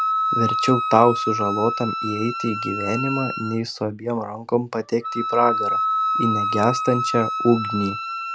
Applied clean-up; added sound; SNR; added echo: none; Wind instrument, woodwind instrument; 2 dB; none.